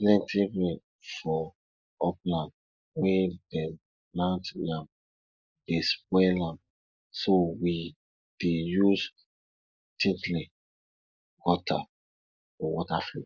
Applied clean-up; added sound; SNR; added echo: neural mask model Resemble Enhance denoiser.